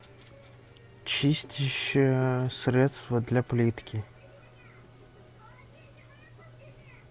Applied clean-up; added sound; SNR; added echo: none; none; none; none.